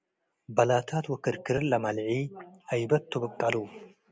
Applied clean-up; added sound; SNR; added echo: none; none; none; none.